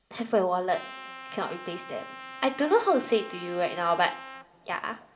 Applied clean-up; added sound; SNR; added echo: none; Trumpet; 15 dB; reverberation time 1.6 s.